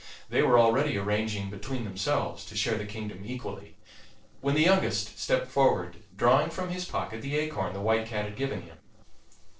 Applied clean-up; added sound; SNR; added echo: neural separator model SepFormer DNS4.